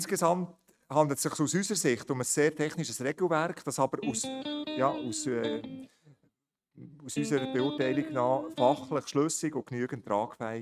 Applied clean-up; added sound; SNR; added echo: neural mask model RNNoise.